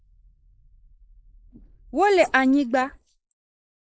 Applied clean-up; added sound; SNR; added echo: neural mask model Resemble Enhance denoiser.